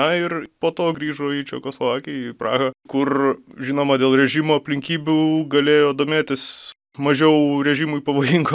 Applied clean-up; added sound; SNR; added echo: none; none; none; none.